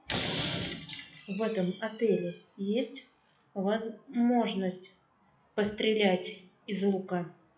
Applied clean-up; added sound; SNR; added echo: classical method WPE with log-MMSE.